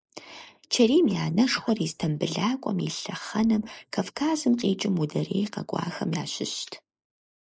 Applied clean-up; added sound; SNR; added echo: neural mask model Resemble Enhance denoiser.